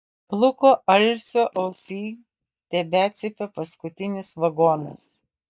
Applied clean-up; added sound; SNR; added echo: neural mask model DeepFilterNet 3.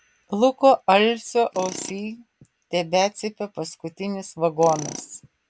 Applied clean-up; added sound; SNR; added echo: none; Tools; 19 dB; none.